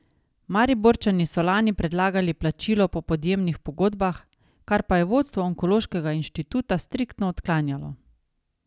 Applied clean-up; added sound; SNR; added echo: none; none; none; none.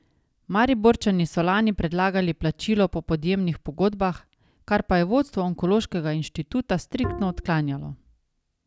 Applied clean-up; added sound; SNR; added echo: none; Bowed string instrument; 11 dB; none.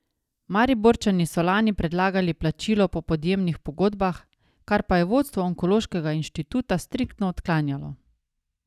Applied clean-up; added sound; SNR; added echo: neural mask model DeepFilterNet 3.